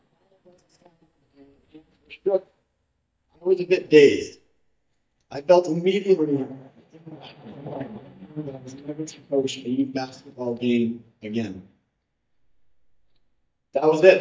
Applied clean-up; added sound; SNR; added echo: neural mask model DeepFilterNet 3.